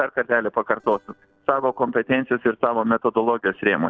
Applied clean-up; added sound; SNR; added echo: neural separator model SepFormer DNS4.